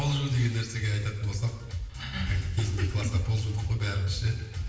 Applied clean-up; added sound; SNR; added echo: none; none; none; reverberation time 1.0 s.